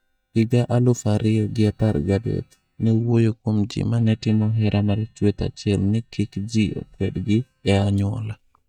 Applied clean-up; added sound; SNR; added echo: neural mask model DeepFilterNet 3.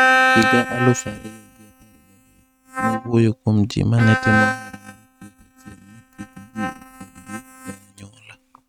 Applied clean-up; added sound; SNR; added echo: neural mask model RNNoise.